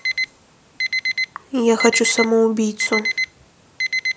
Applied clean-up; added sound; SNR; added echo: none; Alarm; 3 dB; none.